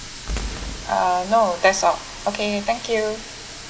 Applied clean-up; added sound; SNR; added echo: none; Water tap, faucet + Boom; 10 dB; none.